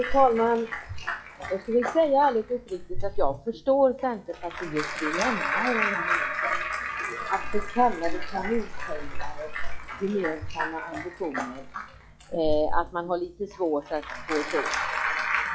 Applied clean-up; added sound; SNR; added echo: classical method log-MMSE.